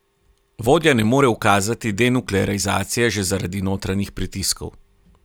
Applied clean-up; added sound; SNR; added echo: none; none; none; none.